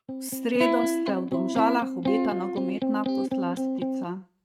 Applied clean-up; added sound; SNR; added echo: neural mask model RNNoise.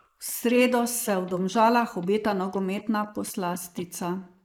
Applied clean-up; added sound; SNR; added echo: neural mask model Resemble Enhance denoiser.